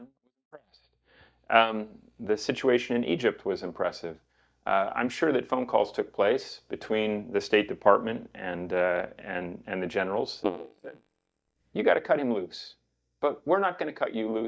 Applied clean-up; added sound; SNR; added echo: neural mask model DeepFilterNet 3.